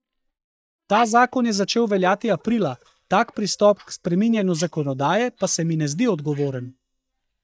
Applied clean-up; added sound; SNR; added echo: neural mask model DeepFilterNet 3.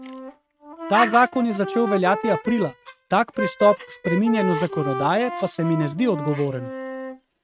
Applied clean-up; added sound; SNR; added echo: neural mask model RNNoise.